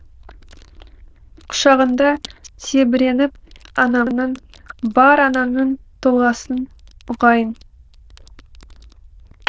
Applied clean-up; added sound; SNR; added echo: neural diffusion model UNIVERSE++.